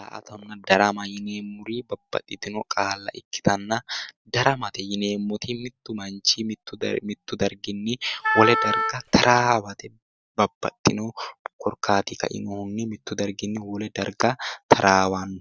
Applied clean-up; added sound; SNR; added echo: none; Wind instrument, woodwind instrument; 1 dB; none.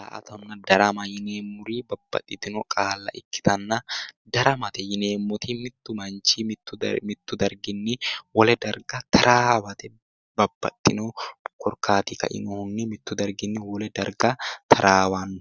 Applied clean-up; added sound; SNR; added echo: none; none; none; none.